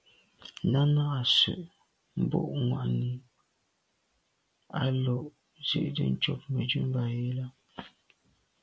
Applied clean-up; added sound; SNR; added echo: none; none; none; none.